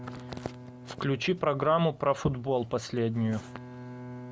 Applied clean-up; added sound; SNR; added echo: none; Bowed string instrument; 16 dB; none.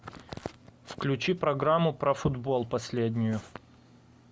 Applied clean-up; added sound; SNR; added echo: none; none; none; none.